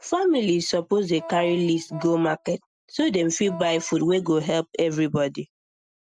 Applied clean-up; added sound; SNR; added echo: none; Wind instrument, woodwind instrument; 15 dB; none.